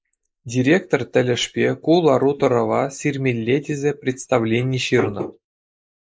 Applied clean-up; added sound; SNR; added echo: neural mask model Resemble Enhance denoiser.